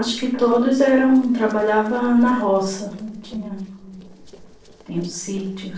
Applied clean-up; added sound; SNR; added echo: neural separator model SepFormer DNS4.